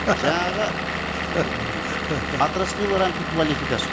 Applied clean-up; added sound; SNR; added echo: none; Engine / Vehicle; 2 dB; none.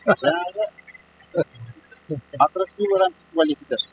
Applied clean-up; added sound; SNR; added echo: classical method spectral subtraction.